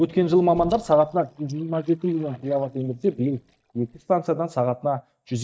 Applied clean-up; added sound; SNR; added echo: neural mask model DeepFilterNet 3.